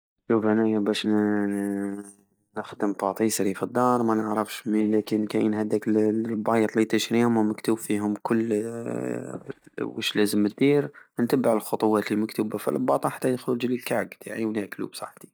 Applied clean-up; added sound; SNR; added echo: neural mask model DeepFilterNet 3.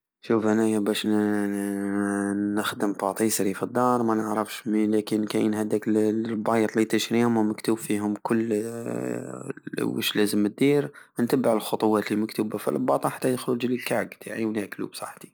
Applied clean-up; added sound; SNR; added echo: none; none; none; none.